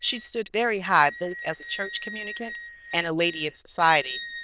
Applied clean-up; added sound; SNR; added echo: neural diffusion model UNIVERSE++.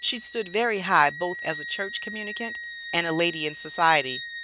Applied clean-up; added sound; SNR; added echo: none; Wind instrument, woodwind instrument; 11 dB; none.